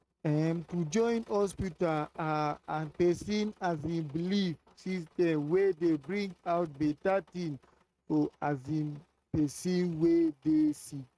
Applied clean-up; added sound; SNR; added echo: neural mask model RNNoise.